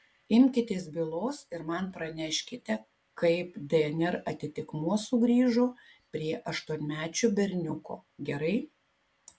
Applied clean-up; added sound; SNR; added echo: none; none; none; none.